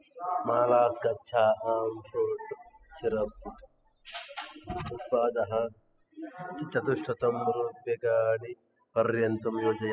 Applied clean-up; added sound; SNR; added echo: classical method spectral subtraction.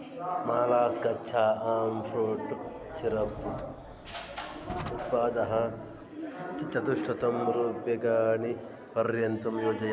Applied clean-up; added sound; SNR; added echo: none; Drawer open or close; 15 dB; none.